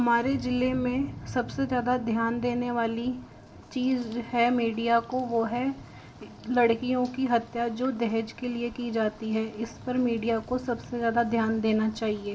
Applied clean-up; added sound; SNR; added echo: none; Rain; 17 dB; reverberation time 0.5 s.